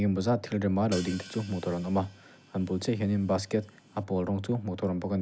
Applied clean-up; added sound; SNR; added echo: none; Hi-hat; 20 dB; none.